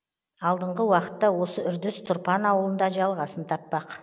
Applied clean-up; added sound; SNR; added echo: none; none; none; none.